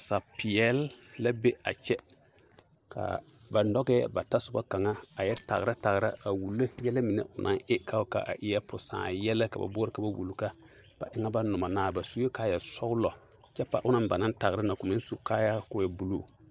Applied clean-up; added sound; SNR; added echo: neural separator model SepFormer DNS4.